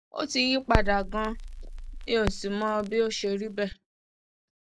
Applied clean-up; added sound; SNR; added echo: none; Crackle; 4 dB; none.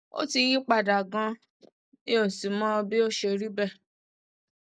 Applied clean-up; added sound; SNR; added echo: none; none; none; none.